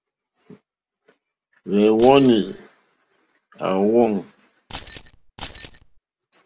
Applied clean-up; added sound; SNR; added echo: none; Keys jangling; 8 dB; none.